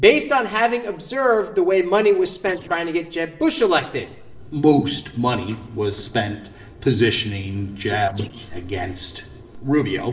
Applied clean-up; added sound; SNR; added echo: neural separator model SepFormer DNS4.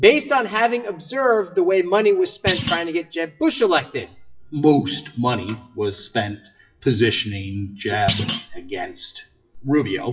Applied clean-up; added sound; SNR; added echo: classical method WPE with log-MMSE.